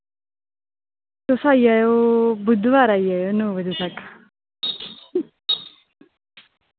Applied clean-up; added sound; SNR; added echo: none; none; none; none.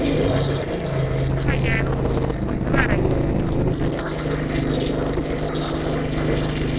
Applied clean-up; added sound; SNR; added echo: neural separator model SepFormer DNS4.